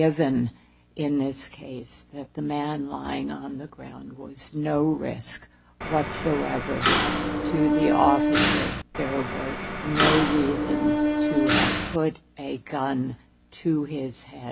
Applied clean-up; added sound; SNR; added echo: none; Mechanisms; -3 dB; none.